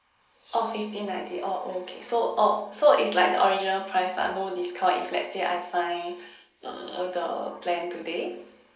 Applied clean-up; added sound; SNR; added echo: neural mask model Resemble Enhance denoiser.